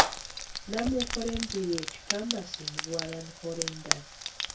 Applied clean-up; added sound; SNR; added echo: none; Frying (food); -2 dB; reverberation time 0.2 s.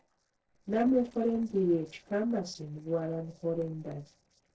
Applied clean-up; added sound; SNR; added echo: neural separator model SepFormer DNS4.